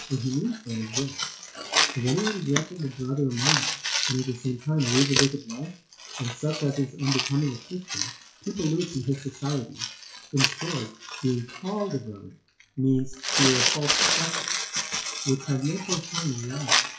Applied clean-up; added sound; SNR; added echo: classical method WPE with log-MMSE.